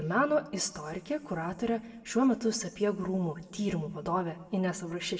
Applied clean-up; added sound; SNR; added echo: none; none; none; reverberation time 0.9 s.